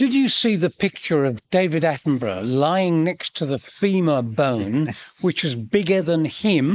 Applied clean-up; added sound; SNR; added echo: neural mask model Resemble Enhance denoiser.